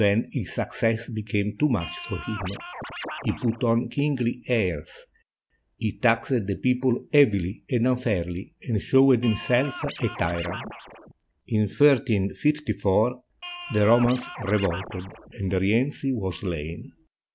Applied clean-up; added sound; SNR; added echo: none; Scratching (performance technique); 12 dB; none.